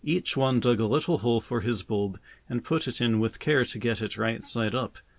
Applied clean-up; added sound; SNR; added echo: none; none; none; none.